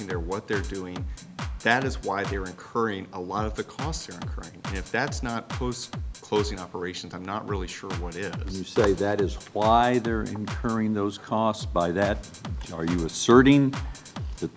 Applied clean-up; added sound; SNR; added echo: none; Drum kit; 9 dB; none.